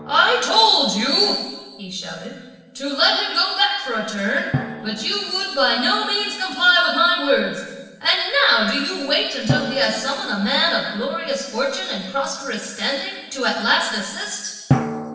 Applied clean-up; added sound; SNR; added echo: none; Drum; 11 dB; reverberation time 1.2 s.